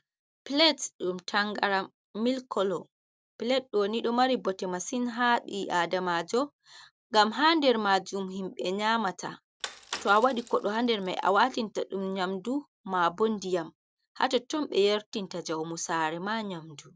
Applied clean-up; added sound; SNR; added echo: none; Bicycle; 15 dB; none.